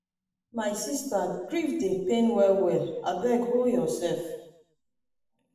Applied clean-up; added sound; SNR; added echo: none; none; none; reverberation time 0.9 s.